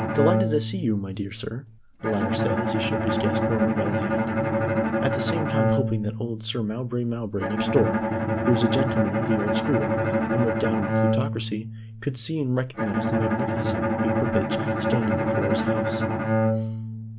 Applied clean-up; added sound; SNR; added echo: none; Bowed string instrument; -3 dB; none.